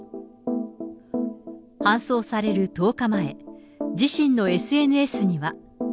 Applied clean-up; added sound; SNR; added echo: none; none; none; none.